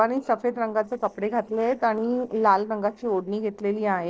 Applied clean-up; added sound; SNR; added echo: neural separator model SepFormer DNS4.